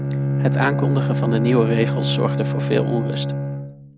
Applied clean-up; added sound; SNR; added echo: none; Bowed string instrument; -2 dB; none.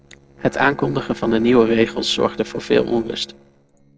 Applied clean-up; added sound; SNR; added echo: neural separator model SepFormer DNS4.